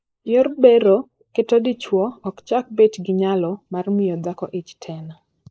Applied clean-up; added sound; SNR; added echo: neural mask model Resemble Enhance denoiser.